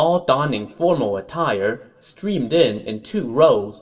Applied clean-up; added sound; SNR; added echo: none; none; none; reverberation time 0.7 s.